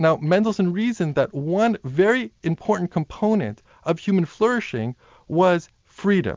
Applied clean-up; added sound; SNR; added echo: none; none; none; none.